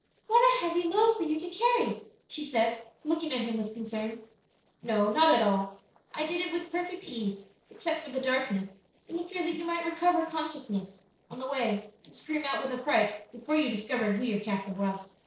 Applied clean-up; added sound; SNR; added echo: neural separator model SepFormer DNS4.